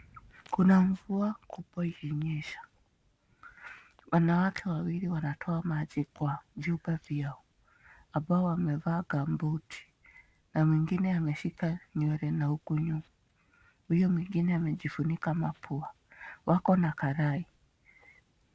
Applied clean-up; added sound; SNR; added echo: none; none; none; none.